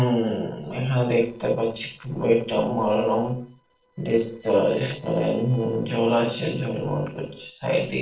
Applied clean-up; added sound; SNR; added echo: neural separator model SepFormer DNS4.